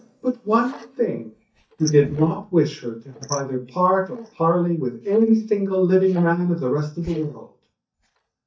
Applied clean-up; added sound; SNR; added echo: neural mask model DeepFilterNet 3.